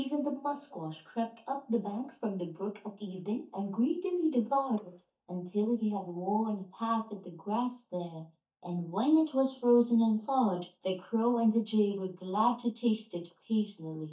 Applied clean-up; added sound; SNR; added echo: neural mask model DeepFilterNet 3.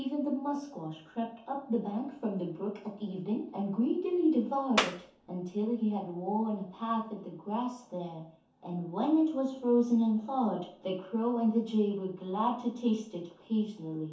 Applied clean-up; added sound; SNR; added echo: none; Clapping; 0 dB; reverberation time 0.5 s.